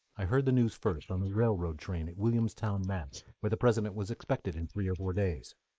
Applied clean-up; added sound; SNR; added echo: neural mask model Resemble Enhance denoiser.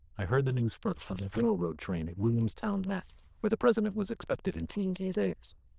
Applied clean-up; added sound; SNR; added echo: neural diffusion model UNIVERSE++.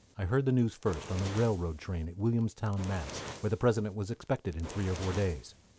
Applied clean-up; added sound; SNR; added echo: none; Fire; 15 dB; none.